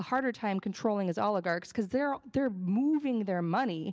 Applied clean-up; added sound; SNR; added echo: none; none; none; none.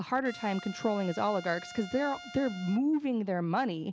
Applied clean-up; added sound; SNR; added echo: none; Trumpet; 16 dB; none.